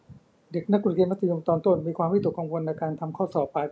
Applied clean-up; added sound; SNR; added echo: none; none; none; none.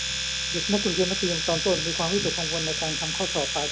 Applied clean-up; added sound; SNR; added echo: none; Domestic sounds, home sounds; 0 dB; none.